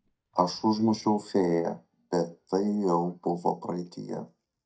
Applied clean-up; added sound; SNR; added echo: neural mask model DeepFilterNet 3.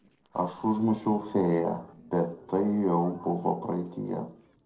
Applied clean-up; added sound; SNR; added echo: neural separator model SepFormer DNS4.